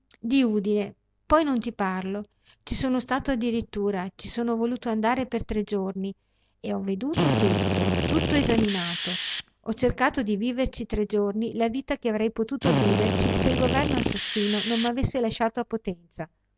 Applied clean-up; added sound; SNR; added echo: none; Drill; 0 dB; none.